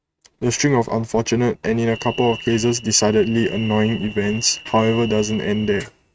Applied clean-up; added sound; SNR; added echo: neural mask model RNNoise.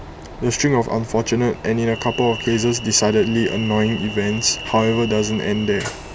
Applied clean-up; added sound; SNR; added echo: none; Train; 12 dB; none.